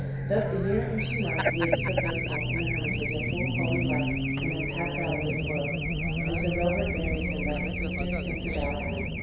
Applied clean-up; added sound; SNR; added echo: none; Race car, auto racing / Alarm; -4 dB; reverberation time 0.7 s.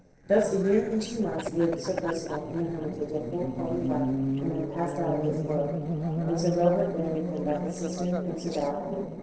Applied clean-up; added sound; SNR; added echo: neural separator model SepFormer DNS4.